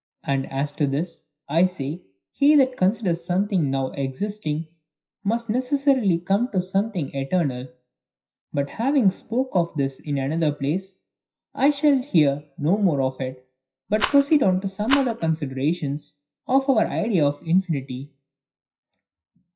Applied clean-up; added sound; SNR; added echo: classical method WPE with log-MMSE.